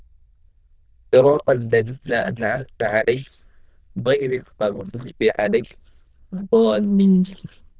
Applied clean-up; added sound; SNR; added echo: neural diffusion model UNIVERSE++.